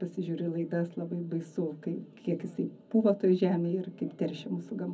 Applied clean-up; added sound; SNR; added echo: none; none; none; reverberation time 0.4 s.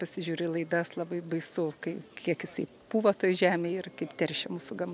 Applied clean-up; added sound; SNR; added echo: none; none; none; none.